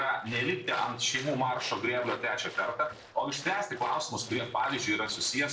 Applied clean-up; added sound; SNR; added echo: neural separator model SepFormer DNS4.